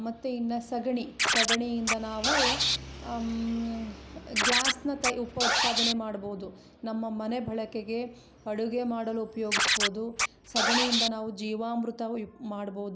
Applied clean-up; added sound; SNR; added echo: none; Scratching (performance technique); -2 dB; none.